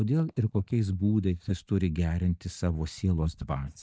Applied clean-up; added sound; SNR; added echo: neural mask model DeepFilterNet 3.